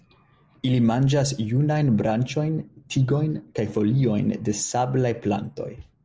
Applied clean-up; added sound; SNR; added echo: none; none; none; none.